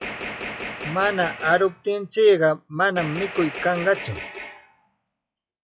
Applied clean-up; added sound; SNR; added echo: classical method log-MMSE.